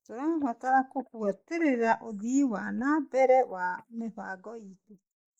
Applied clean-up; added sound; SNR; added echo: neural mask model Resemble Enhance denoiser.